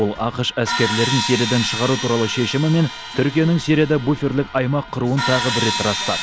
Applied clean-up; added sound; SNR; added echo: none; Crash cymbal; 7 dB; none.